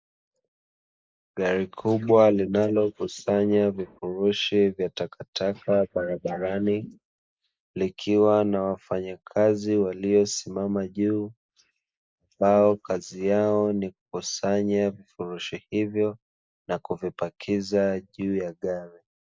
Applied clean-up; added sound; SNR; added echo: neural mask model Resemble Enhance denoiser.